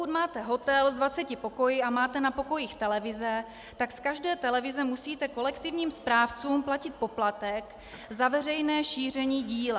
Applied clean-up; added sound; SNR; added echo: none; none; none; none.